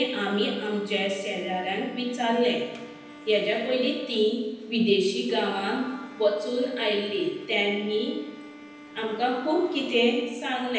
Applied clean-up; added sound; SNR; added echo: none; Bowed string instrument; 19 dB; reverberation time 0.9 s.